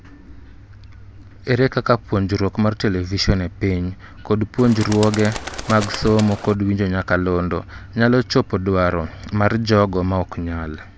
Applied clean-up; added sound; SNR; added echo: none; Bird; 11 dB; none.